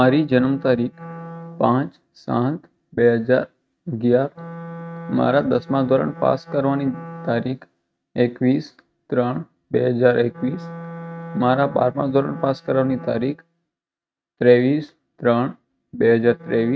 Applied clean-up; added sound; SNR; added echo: neural mask model RNNoise.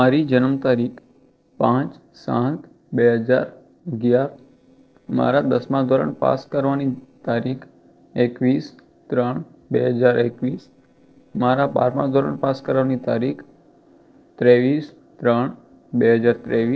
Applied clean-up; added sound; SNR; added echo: neural separator model SepFormer DNS4.